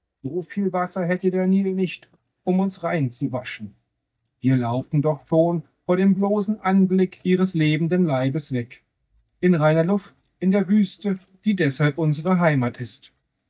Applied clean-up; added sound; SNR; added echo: neural mask model DeepFilterNet 3.